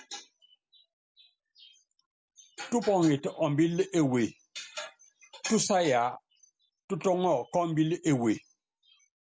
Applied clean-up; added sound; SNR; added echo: none; none; none; none.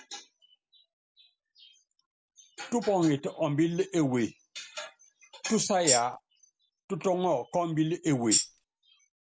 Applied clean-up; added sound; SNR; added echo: none; Tambourine; -4 dB; none.